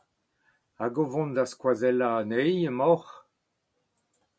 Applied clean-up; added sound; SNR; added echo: none; none; none; none.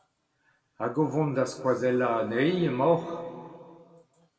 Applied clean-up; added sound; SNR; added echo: none; none; none; reverberation time 2.1 s.